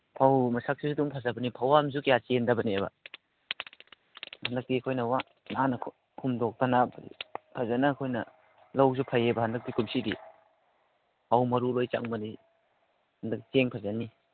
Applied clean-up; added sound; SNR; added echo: none; none; none; none.